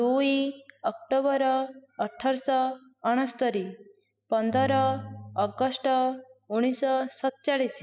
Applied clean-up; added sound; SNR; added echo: classical method spectral subtraction.